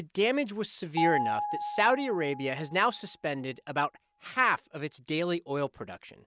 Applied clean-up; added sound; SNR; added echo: neural mask model RNNoise.